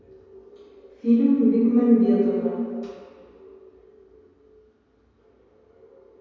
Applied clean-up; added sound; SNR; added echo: none; none; none; reverberation time 2.2 s.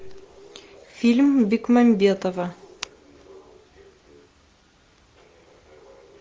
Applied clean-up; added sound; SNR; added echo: none; none; none; none.